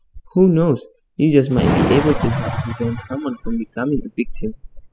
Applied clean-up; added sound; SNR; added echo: classical method spectral subtraction.